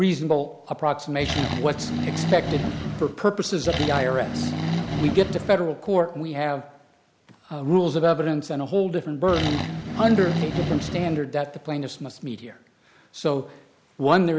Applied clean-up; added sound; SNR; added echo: none; Accelerating, revving, vroom; 3 dB; none.